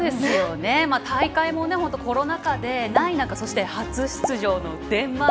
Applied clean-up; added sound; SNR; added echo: none; Explosion; 8 dB; none.